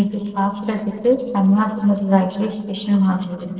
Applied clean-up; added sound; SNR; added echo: neural separator model SepFormer DNS4.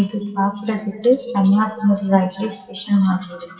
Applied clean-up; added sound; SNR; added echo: classical method WPE with log-MMSE.